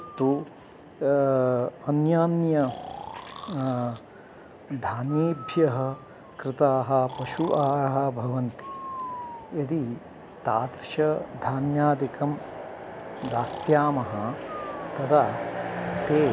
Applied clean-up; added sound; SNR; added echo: none; Breathing; 17 dB; none.